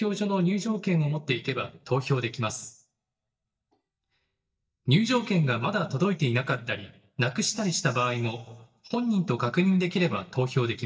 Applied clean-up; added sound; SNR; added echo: neural mask model DeepFilterNet 3.